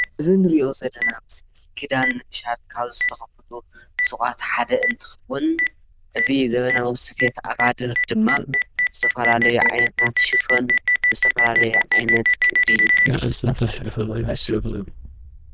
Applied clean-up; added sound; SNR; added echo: neural diffusion model UNIVERSE++.